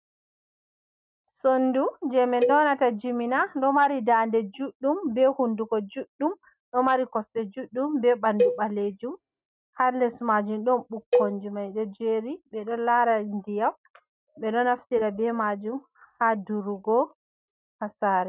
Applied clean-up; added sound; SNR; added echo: neural mask model RNNoise.